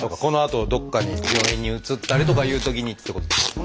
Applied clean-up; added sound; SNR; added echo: none; Telephone; 4 dB; none.